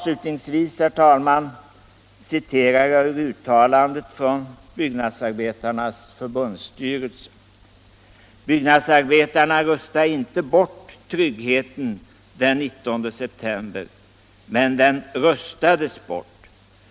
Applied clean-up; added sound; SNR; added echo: none; none; none; none.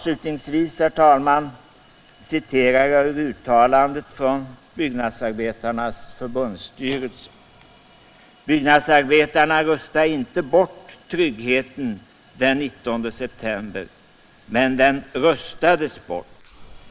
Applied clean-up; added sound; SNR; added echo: neural mask model Resemble Enhance denoiser.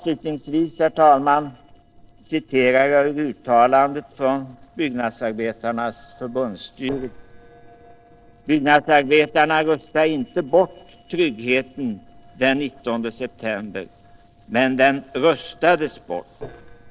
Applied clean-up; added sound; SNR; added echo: neural separator model SepFormer DNS4.